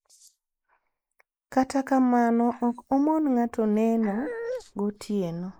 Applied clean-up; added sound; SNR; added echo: neural mask model Resemble Enhance denoiser.